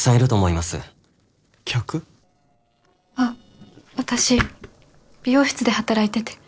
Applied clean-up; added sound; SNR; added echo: neural separator model SepFormer DNS4.